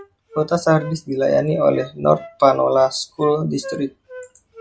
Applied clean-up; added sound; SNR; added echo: none; Wind instrument, woodwind instrument; 19 dB; none.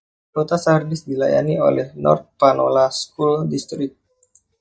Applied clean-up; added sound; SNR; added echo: neural mask model DeepFilterNet 3.